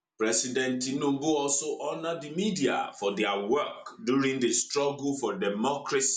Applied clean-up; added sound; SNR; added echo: none; none; none; none.